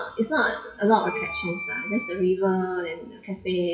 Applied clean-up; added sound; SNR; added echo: classical method WPE with log-MMSE.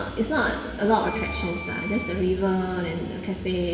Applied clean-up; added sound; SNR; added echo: none; Wind instrument, woodwind instrument; 11 dB; reverberation time 2.1 s.